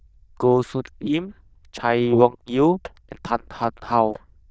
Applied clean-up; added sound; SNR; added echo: neural diffusion model UNIVERSE++.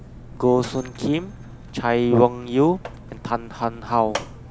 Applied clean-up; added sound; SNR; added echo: none; Mechanisms; 15 dB; none.